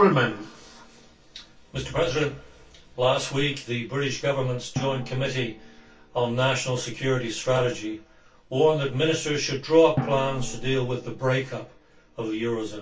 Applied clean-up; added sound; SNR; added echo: none; Drum; 16 dB; reverberation time 0.2 s.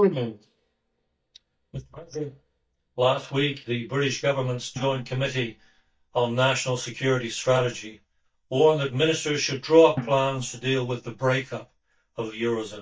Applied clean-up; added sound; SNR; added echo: neural mask model DeepFilterNet 3.